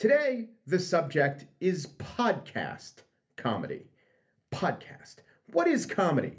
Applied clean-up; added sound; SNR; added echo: none; none; none; reverberation time 0.3 s.